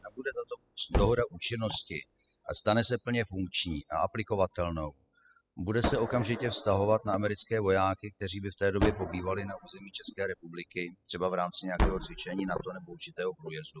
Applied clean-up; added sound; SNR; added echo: classical method spectral subtraction.